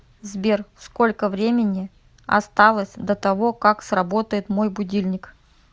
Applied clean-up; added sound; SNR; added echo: none; none; none; none.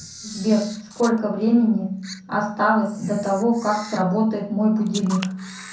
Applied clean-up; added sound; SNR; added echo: none; Camera; 18 dB; reverberation time 0.5 s.